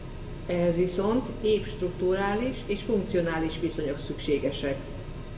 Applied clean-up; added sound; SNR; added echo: none; Mechanical fan; 9 dB; reverberation time 1.0 s.